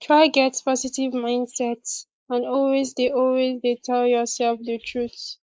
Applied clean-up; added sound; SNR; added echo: neural mask model Resemble Enhance denoiser.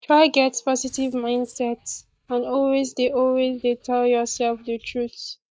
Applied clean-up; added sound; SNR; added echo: neural mask model DeepFilterNet 3.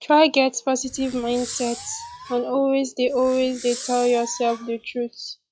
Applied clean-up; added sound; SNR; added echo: classical method log-MMSE.